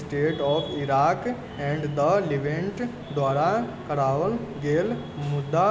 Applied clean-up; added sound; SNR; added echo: none; none; none; none.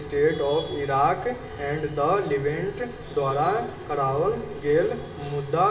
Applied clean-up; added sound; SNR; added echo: none; none; none; reverberation time 0.8 s.